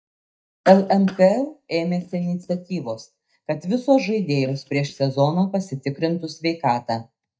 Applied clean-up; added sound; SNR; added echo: neural mask model DeepFilterNet 3.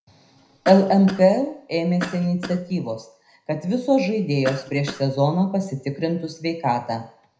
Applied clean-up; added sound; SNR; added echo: none; Cough; 14 dB; reverberation time 0.5 s.